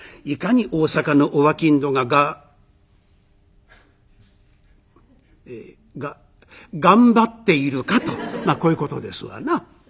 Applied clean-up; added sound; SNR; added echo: none; none; none; none.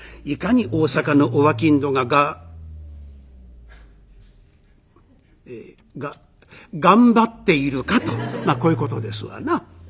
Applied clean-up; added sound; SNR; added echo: none; Engine starting / Car; 14 dB; none.